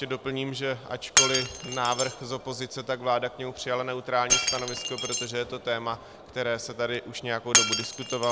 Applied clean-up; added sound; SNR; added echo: none; Shatter; 0 dB; none.